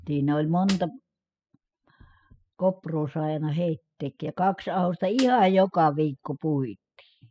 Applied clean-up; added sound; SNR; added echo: classical method spectral subtraction.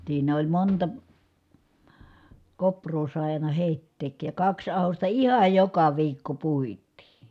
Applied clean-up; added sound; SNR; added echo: none; none; none; none.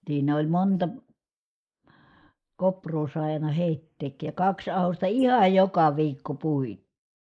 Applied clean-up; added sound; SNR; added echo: neural mask model Resemble Enhance denoiser.